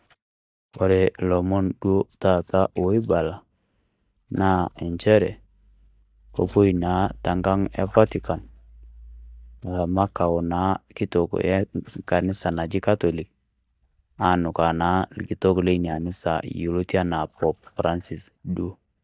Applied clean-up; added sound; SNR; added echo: neural mask model DeepFilterNet 3.